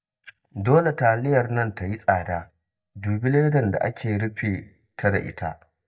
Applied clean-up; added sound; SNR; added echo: neural mask model DeepFilterNet 3.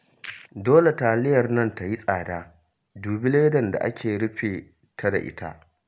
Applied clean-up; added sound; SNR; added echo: none; none; none; none.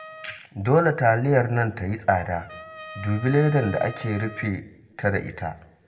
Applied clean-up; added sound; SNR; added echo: none; Trumpet; 20 dB; reverberation time 1.1 s.